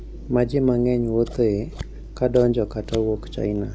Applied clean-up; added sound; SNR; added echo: none; Scissors; 13 dB; none.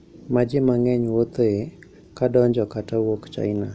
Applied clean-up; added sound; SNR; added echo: none; none; none; none.